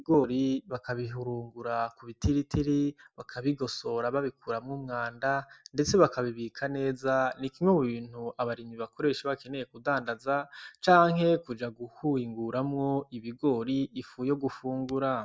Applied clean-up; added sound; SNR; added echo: none; none; none; none.